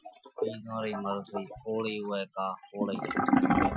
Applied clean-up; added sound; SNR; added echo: classical method Wiener filter.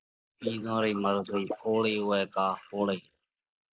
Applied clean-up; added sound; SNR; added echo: neural mask model Resemble Enhance denoiser.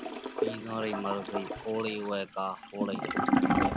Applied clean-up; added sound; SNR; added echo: none; Toilet flush / Gurgling; -4 dB; none.